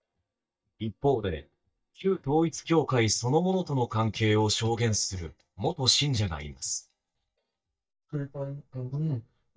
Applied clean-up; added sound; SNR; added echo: neural mask model DeepFilterNet 3.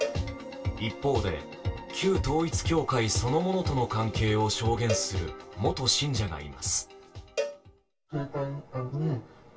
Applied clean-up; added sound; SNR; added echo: none; Cowbell; 11 dB; reverberation time 0.2 s.